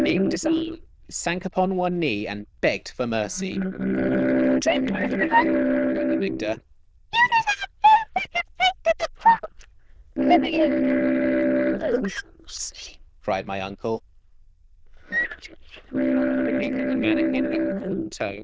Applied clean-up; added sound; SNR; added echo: neural diffusion model UNIVERSE++.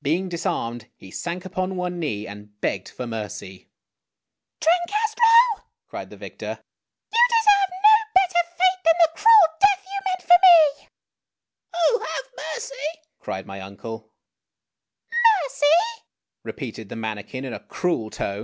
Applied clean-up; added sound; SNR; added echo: none; none; none; none.